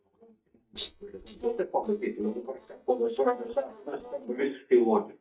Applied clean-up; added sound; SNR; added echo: neural mask model DeepFilterNet 3.